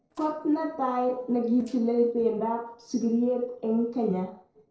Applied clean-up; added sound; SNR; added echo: neural separator model SepFormer DNS4.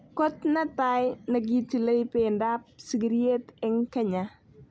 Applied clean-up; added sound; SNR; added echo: none; none; none; none.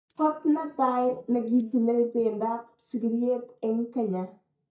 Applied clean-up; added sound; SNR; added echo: neural mask model DeepFilterNet 3.